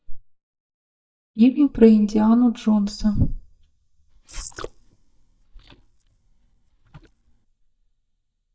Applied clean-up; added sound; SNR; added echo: neural mask model DeepFilterNet 3.